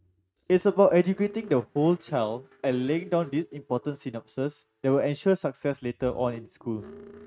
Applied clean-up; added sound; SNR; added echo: neural mask model RNNoise.